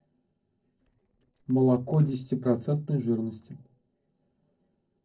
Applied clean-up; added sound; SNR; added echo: neural separator model SepFormer DNS4.